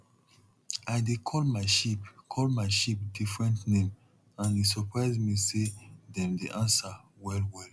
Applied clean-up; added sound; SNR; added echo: none; Tambourine; 15 dB; none.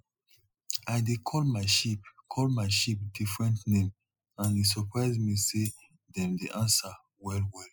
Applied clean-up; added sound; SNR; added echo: classical method spectral subtraction.